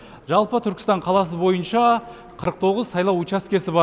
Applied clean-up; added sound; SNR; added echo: none; none; none; none.